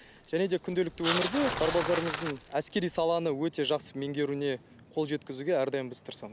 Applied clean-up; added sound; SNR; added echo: none; Bicycle; 9 dB; none.